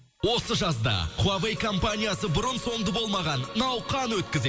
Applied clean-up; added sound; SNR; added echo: none; none; none; none.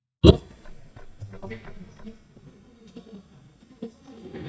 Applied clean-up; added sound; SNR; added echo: neural mask model DeepFilterNet 3.